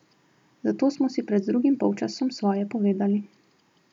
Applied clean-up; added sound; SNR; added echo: none; none; none; none.